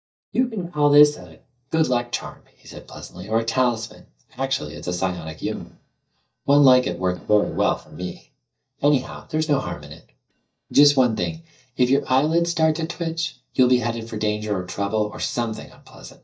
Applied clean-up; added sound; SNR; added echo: neural mask model DeepFilterNet 3.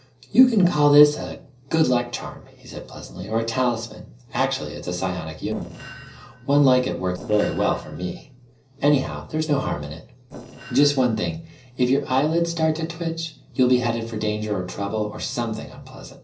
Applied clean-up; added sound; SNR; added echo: neural separator model SepFormer DNS4.